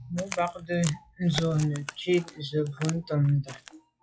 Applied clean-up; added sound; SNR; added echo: classical method log-MMSE.